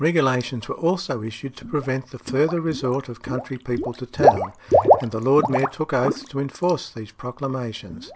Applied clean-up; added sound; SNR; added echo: none; Water / Liquid; 1 dB; none.